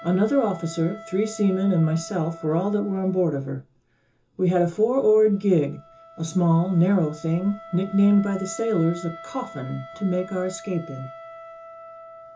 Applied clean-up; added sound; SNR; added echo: none; Wind instrument, woodwind instrument; 19 dB; reverberation time 0.2 s.